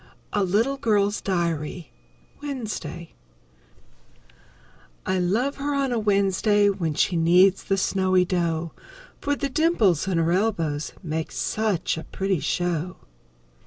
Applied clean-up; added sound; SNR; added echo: none; none; none; none.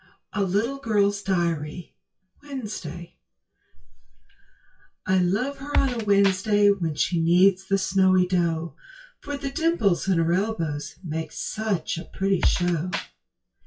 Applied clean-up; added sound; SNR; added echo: classical method WPE with log-MMSE.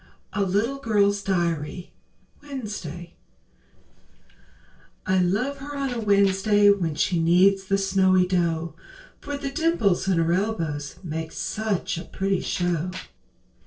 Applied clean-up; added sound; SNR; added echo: neural separator model SepFormer DNS4.